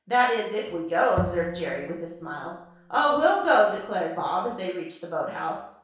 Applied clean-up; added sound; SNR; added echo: none; Bowed string instrument; 11 dB; reverberation time 0.6 s.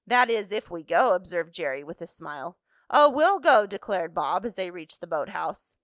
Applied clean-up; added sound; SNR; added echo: none; none; none; none.